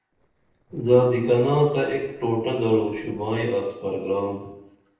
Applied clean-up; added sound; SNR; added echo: neural separator model SepFormer DNS4.